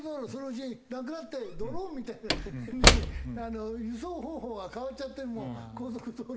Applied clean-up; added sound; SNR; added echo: none; Slam / Wood; -5 dB; none.